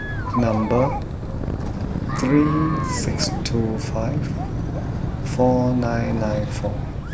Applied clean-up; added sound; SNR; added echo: none; Chatter + Motorcycle; 1 dB; none.